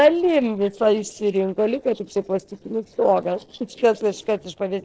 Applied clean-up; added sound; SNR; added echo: neural separator model SepFormer DNS4.